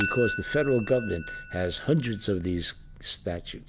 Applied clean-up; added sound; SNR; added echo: none; Chink, clink; 3 dB; none.